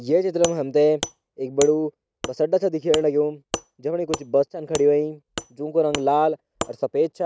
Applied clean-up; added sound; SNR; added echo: none; Wood; 13 dB; none.